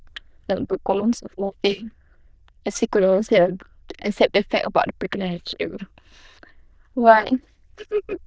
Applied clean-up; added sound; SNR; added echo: neural diffusion model UNIVERSE++.